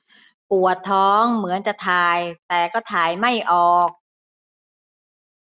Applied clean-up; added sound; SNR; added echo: none; none; none; none.